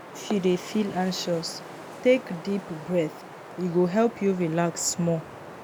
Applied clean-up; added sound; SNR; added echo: none; Wind; 15 dB; none.